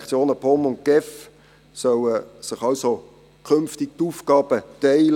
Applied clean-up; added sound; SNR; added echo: none; none; none; none.